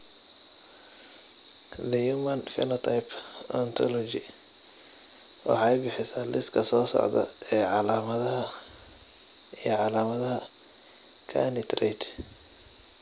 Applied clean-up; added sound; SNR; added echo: none; none; none; none.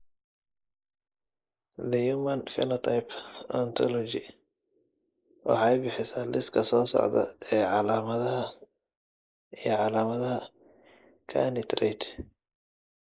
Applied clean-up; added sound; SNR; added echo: neural mask model Resemble Enhance denoiser.